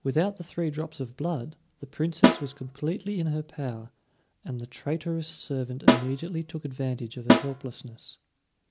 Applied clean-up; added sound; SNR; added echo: none; Snare drum; -5 dB; none.